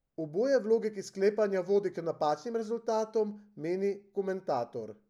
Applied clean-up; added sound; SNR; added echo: none; none; none; none.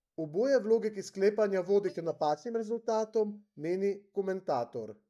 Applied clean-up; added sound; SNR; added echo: neural mask model DeepFilterNet 3.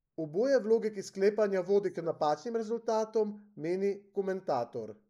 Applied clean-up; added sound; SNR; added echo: neural mask model Resemble Enhance denoiser.